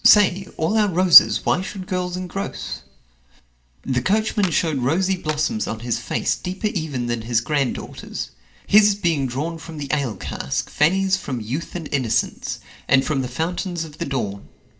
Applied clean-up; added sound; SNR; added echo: none; Clapping; 14 dB; reverberation time 0.4 s.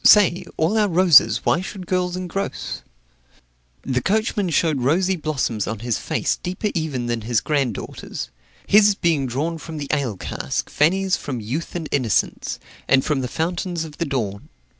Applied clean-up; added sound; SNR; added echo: none; none; none; none.